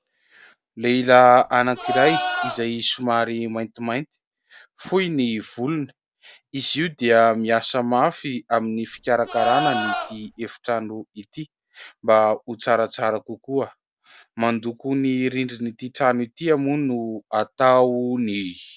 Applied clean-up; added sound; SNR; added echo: none; Livestock, farm animals, working animals; 4 dB; none.